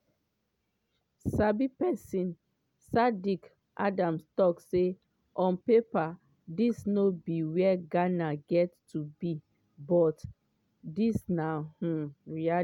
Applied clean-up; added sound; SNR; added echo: none; none; none; none.